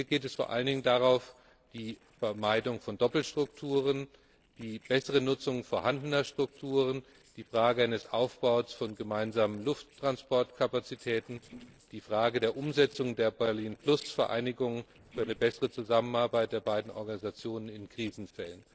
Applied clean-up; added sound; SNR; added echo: neural separator model SepFormer DNS4.